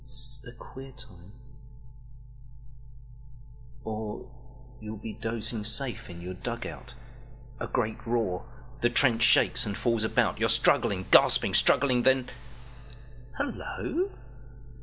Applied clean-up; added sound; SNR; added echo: none; none; none; none.